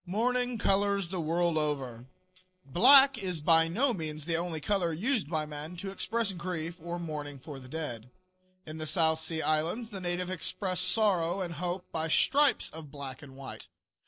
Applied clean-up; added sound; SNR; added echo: neural separator model SepFormer DNS4.